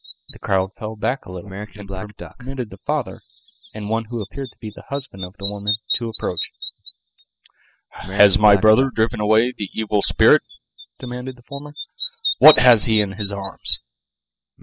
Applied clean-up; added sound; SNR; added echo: classical method spectral subtraction.